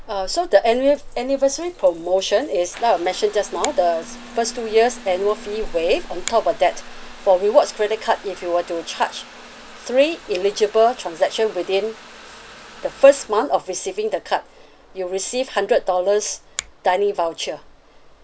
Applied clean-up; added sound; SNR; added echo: none; Trickle, dribble / Bathtub (filling or washing) / Water tap, faucet + Finger snapping; 17 dB; none.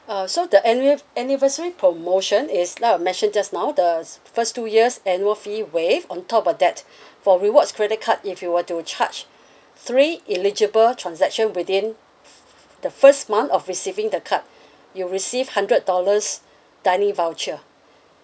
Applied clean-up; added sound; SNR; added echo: none; none; none; none.